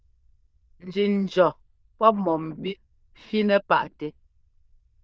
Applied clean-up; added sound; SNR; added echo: neural diffusion model UNIVERSE++.